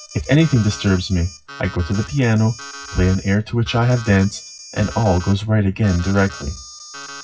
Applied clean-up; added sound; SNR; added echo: classical method WPE with log-MMSE.